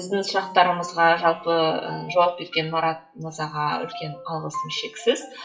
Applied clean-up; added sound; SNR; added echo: classical method WPE with log-MMSE.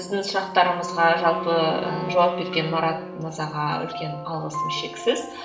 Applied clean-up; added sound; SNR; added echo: none; Wind instrument, woodwind instrument; 12 dB; reverberation time 0.9 s.